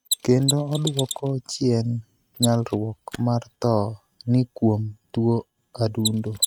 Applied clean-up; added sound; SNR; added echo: neural mask model RNNoise.